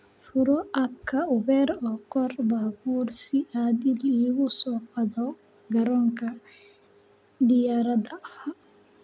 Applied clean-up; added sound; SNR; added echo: none; none; none; none.